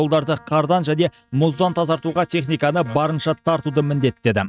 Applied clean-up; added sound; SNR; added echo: neural mask model RNNoise.